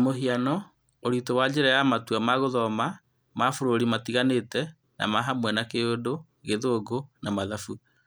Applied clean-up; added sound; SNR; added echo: none; none; none; none.